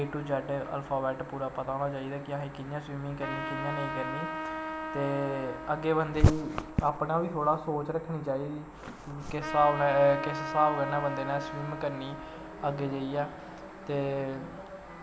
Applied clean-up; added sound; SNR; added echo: none; Trumpet; 10 dB; none.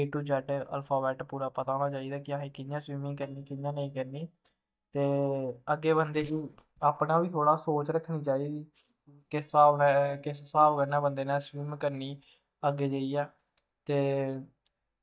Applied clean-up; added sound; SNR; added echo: neural mask model DeepFilterNet 3.